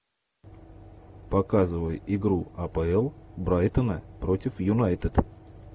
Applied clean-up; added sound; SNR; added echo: none; none; none; none.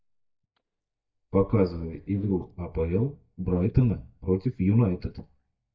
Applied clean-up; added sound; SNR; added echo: neural mask model DeepFilterNet 3.